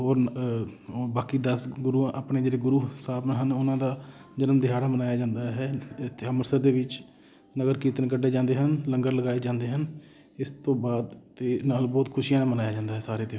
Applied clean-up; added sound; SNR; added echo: none; none; none; none.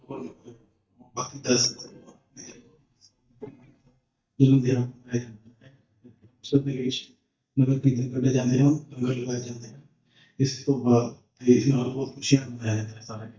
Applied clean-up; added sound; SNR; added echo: neural mask model DeepFilterNet 3.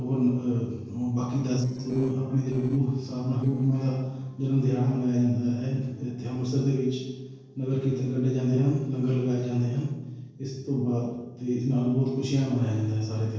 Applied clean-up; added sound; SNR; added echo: neural separator model SepFormer DNS4.